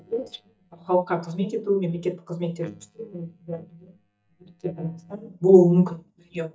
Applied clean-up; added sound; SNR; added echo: neural mask model DeepFilterNet 3.